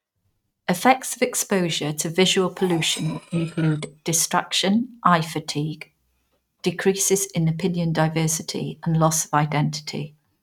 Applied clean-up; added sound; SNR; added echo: neural mask model RNNoise.